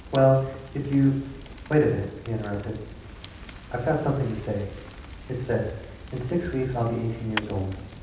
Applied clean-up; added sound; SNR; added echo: none; Fire; 14 dB; reverberation time 0.9 s.